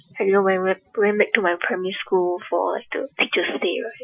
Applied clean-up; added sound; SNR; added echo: classical method Wiener filter.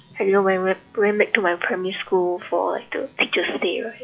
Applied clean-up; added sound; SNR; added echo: classical method log-MMSE.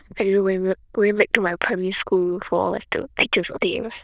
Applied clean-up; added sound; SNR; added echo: neural diffusion model UNIVERSE++.